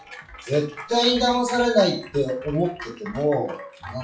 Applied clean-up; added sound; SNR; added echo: classical method WPE with log-MMSE.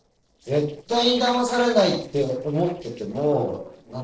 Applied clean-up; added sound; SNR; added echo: neural separator model SepFormer DNS4.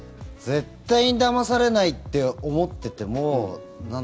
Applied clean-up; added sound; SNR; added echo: none; none; none; none.